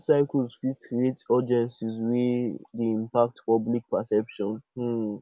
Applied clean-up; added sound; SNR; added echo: none; none; none; none.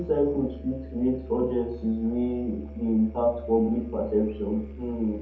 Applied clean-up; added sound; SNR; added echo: none; Musical instrument; 13 dB; reverberation time 0.6 s.